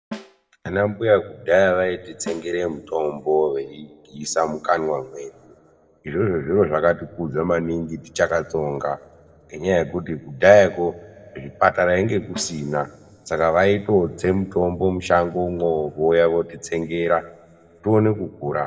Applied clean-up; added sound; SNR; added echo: none; Snare drum; 20 dB; reverberation time 1.5 s.